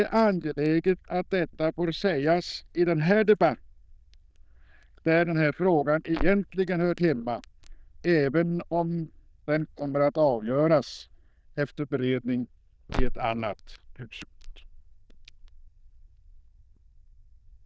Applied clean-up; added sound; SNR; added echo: neural diffusion model UNIVERSE++.